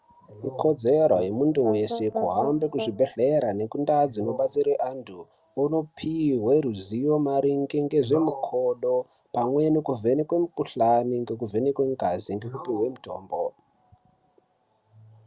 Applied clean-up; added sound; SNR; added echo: none; Brass instrument; 8 dB; none.